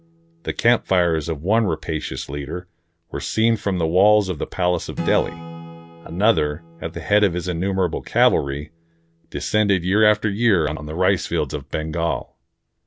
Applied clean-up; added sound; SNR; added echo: none; Acoustic guitar / Strum; 19 dB; none.